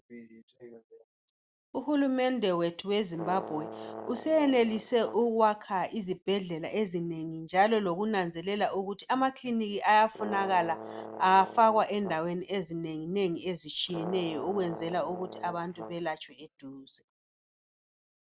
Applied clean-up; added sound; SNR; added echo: none; Brass instrument; 13 dB; none.